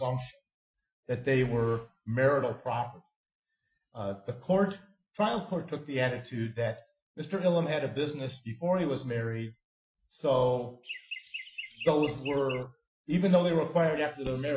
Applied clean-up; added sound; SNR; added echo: classical method Wiener filter.